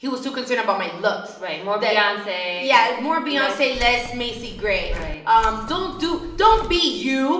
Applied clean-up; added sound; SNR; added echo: none; Keys jangling; 10 dB; reverberation time 0.8 s.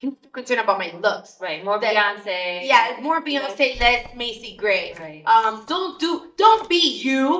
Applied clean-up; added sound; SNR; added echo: neural mask model DeepFilterNet 3.